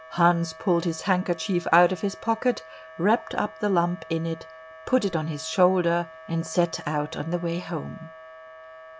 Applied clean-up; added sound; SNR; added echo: none; Wind instrument, woodwind instrument; 19 dB; none.